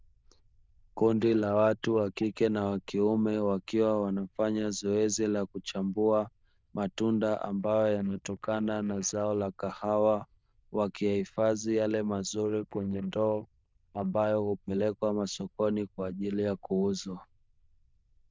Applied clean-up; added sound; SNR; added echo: neural diffusion model UNIVERSE++.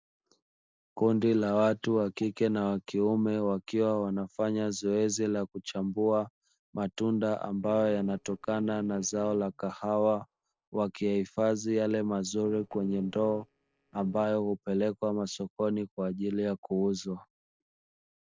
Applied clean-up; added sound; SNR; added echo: neural separator model SepFormer DNS4.